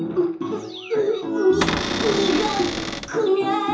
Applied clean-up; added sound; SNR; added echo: none; Cupboard open or close / Door; 3 dB; reverberation time 0.7 s.